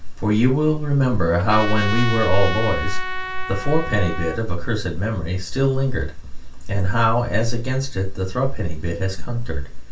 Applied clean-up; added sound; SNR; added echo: none; Trumpet; 10 dB; reverberation time 0.2 s.